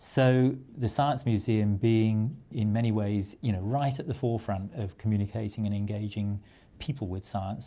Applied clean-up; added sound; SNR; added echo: none; none; none; none.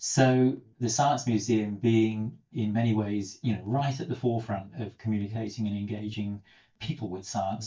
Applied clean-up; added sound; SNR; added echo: neural mask model DeepFilterNet 3.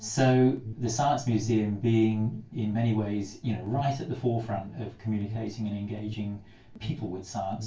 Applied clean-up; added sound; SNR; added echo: none; Alarm; 15 dB; reverberation time 0.2 s.